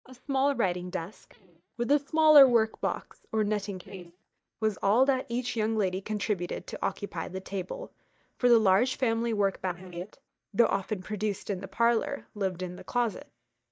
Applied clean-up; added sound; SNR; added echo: neural mask model DeepFilterNet 3.